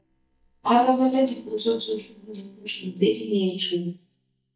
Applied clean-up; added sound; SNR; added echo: neural mask model DeepFilterNet 3.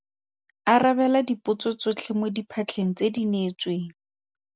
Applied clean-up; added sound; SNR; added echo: none; none; none; none.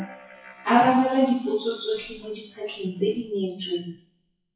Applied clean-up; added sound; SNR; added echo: classical method WPE with log-MMSE.